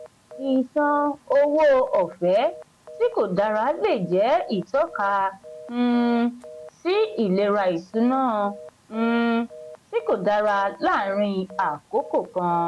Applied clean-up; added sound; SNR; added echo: none; Telephone; 19 dB; none.